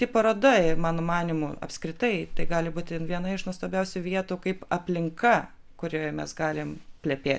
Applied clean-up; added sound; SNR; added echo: none; none; none; none.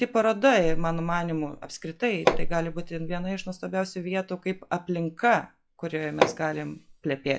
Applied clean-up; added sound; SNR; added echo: classical method log-MMSE.